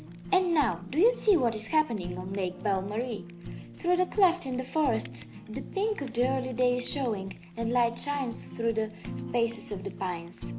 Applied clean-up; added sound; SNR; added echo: none; Fire; 12 dB; none.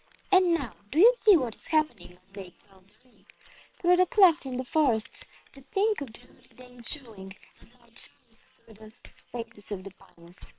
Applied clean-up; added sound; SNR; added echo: neural separator model SepFormer WHAM!.